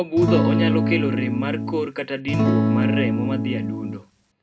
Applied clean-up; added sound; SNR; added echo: none; Acoustic guitar / Strum; -4 dB; reverberation time 0.2 s.